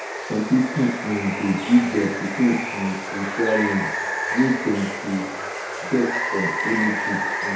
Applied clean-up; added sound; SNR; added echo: none; Water; 4 dB; reverberation time 0.6 s.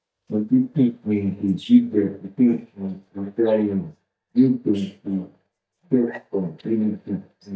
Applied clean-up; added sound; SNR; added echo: neural mask model DeepFilterNet 3.